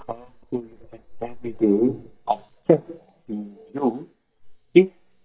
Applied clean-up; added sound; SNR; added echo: neural mask model DeepFilterNet 3.